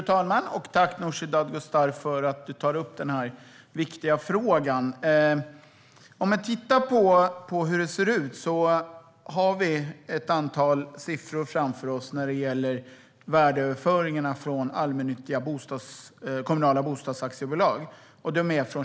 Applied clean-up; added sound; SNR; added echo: none; none; none; none.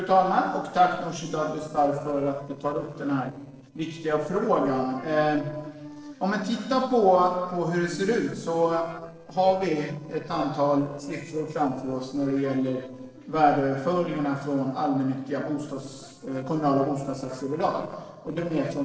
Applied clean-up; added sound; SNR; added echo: neural separator model SepFormer DNS4.